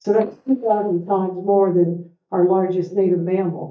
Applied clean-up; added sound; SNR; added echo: neural mask model DeepFilterNet 3.